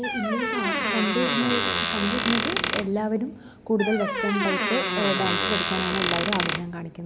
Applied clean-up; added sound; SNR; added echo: none; Squeak; -1 dB; none.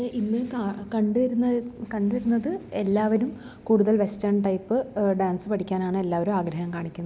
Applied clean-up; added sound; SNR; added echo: none; none; none; none.